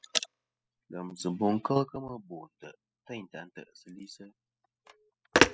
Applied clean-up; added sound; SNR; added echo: classical method spectral subtraction.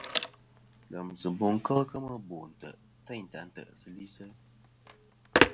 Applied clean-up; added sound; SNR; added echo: none; Telephone; -2 dB; none.